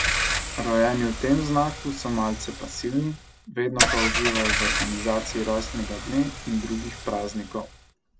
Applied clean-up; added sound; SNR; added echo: none; Engine / Car; 0 dB; none.